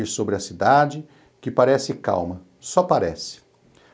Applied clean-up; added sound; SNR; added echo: none; none; none; none.